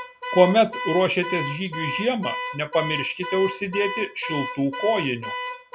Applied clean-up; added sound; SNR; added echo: none; Alarm / Car; 8 dB; none.